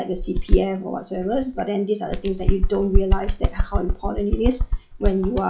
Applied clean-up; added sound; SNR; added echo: classical method log-MMSE.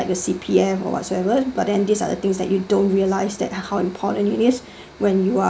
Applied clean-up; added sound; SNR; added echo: none; none; none; none.